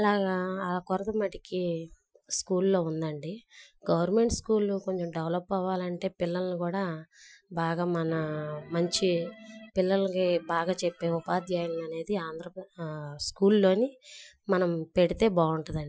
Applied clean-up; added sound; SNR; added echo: classical method Wiener filter.